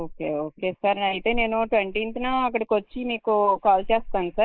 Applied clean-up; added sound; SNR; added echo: neural mask model Resemble Enhance denoiser.